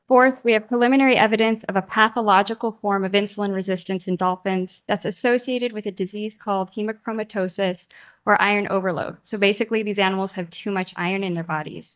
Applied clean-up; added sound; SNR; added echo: neural mask model DeepFilterNet 3.